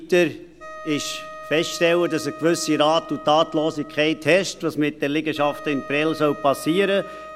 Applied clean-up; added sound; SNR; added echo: none; Wind instrument, woodwind instrument; 17 dB; none.